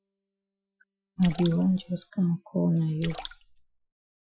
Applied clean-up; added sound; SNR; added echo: classical method Wiener filter.